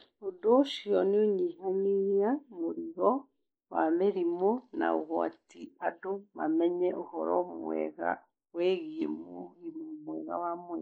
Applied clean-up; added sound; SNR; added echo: neural mask model Resemble Enhance denoiser.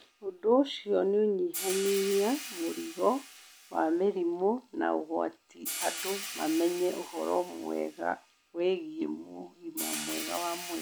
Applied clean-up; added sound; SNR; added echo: none; Hi-hat; 11 dB; none.